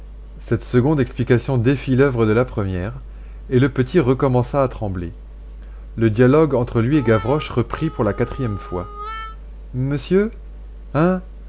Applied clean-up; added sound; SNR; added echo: none; Harmonica; 16 dB; none.